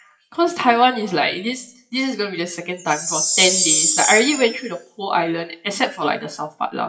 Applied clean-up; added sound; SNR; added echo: classical method WPE with log-MMSE.